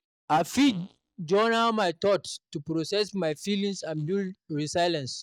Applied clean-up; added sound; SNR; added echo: neural mask model DeepFilterNet 3.